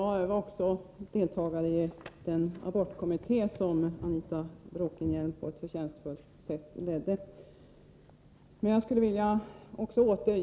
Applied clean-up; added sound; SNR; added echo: none; none; none; none.